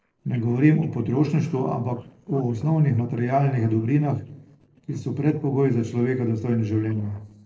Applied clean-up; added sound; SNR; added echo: neural separator model SepFormer DNS4.